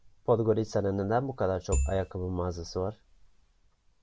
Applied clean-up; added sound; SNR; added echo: none; Marimba, xylophone / Wood; -2 dB; none.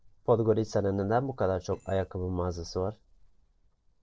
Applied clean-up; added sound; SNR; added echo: neural separator model SepFormer DNS4.